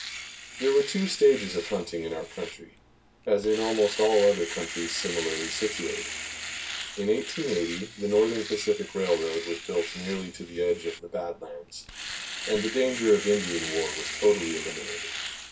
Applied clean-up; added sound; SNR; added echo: none; Domestic sounds, home sounds; 9 dB; reverberation time 0.2 s.